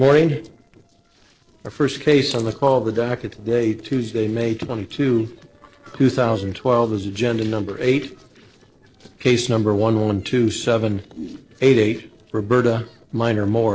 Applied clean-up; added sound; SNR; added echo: neural separator model SepFormer DNS4.